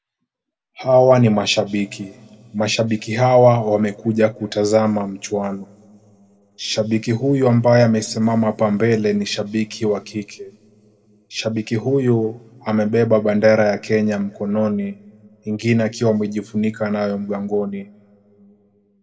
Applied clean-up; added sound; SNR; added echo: none; none; none; reverberation time 2.2 s.